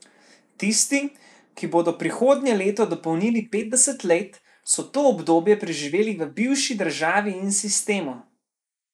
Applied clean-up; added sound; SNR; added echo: neural mask model Resemble Enhance denoiser.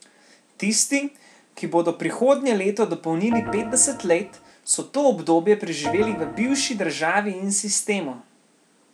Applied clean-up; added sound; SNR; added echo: none; Organ; 9 dB; none.